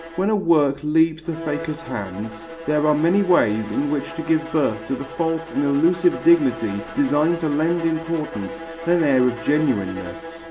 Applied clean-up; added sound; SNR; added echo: none; Bowed string instrument; 13 dB; reverberation time 0.5 s.